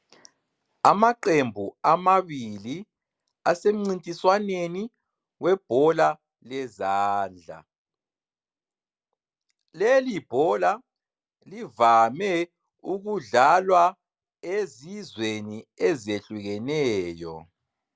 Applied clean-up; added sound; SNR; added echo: none; none; none; none.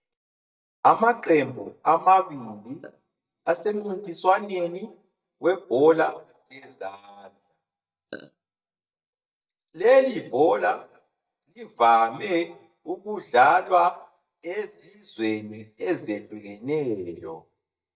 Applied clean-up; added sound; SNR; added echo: neural mask model DeepFilterNet 3.